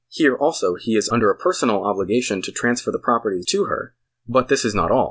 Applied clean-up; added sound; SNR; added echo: none; none; none; none.